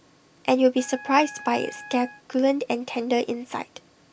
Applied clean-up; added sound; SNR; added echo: none; Wind instrument, woodwind instrument; 18 dB; none.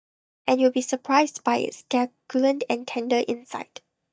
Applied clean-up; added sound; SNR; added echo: neural mask model DeepFilterNet 3.